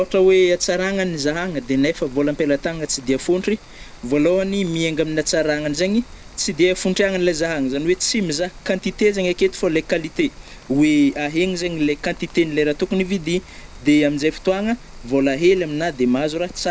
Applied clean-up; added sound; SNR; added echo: none; Rain; 19 dB; none.